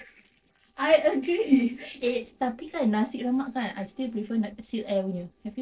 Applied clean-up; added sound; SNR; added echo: neural separator model SepFormer DNS4.